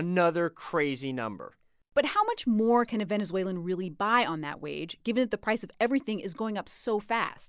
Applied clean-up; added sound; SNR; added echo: none; none; none; none.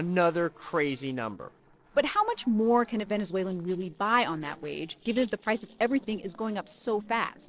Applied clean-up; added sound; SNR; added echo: neural separator model SepFormer DNS4.